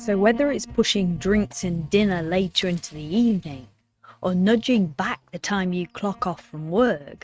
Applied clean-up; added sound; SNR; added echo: neural mask model RNNoise.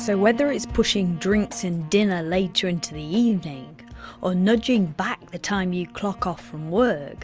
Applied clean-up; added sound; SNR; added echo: none; none; none; none.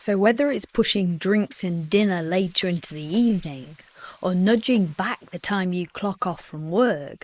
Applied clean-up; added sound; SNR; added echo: neural mask model Resemble Enhance denoiser.